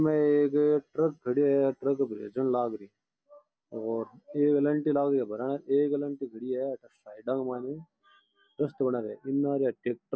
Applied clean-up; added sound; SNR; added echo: none; none; none; none.